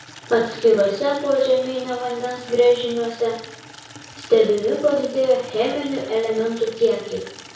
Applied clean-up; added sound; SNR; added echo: none; Water tap, faucet / Liquid; 20 dB; reverberation time 0.6 s.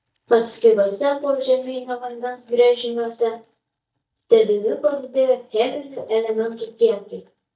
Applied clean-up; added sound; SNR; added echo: neural mask model DeepFilterNet 3.